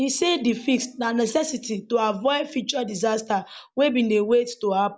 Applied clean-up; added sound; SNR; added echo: none; none; none; none.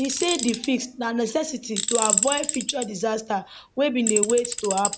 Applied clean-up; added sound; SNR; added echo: none; Tools; 2 dB; none.